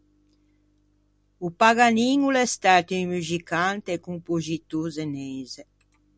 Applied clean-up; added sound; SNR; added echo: none; none; none; none.